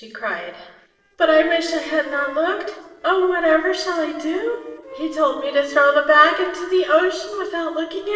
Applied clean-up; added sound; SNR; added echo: neural separator model SepFormer DNS4.